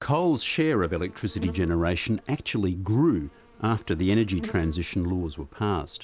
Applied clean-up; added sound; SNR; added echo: none; Insect; 19 dB; none.